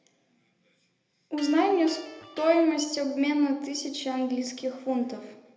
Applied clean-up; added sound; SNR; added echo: none; Electric guitar; 20 dB; reverberation time 0.8 s.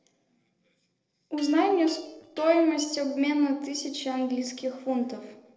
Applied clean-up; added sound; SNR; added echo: neural separator model SepFormer DNS4.